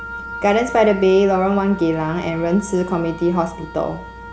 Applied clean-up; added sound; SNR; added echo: none; Wind instrument, woodwind instrument; 15 dB; none.